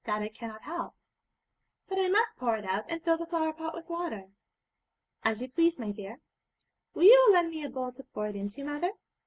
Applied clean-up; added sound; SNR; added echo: none; none; none; none.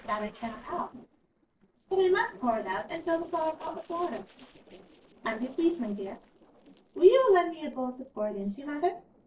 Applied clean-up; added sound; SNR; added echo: neural separator model SepFormer DNS4.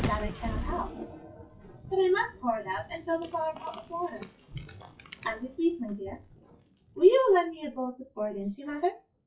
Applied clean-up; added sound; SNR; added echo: classical method WPE with log-MMSE.